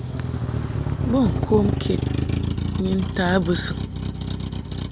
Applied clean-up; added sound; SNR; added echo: none; Motor vehicle (road); 0 dB; none.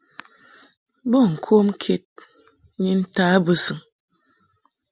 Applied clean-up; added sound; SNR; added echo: none; none; none; none.